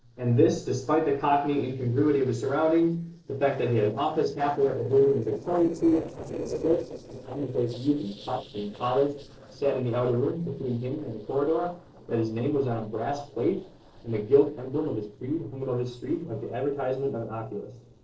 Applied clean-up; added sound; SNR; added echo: neural separator model SepFormer DNS4.